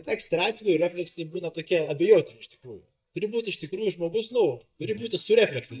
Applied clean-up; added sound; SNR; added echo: neural mask model DeepFilterNet 3.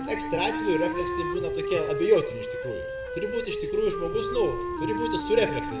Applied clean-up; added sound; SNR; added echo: none; Wind instrument, woodwind instrument; 3 dB; reverberation time 0.6 s.